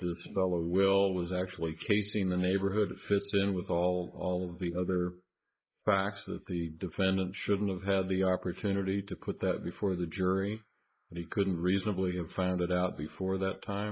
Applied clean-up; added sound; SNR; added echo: neural mask model Resemble Enhance denoiser.